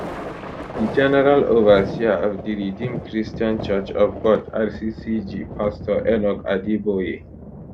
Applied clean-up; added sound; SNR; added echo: none; Thunder; 11 dB; none.